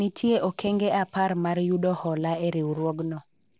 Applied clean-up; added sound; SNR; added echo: neural separator model SepFormer DNS4.